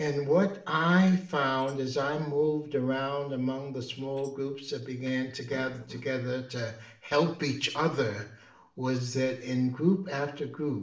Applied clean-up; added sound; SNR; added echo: neural separator model SepFormer DNS4.